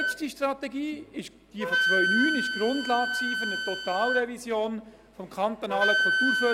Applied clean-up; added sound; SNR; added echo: none; Wind instrument, woodwind instrument; -1 dB; none.